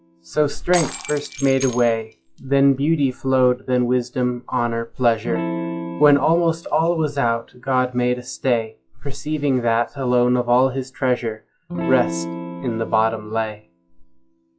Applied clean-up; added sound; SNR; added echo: classical method log-MMSE.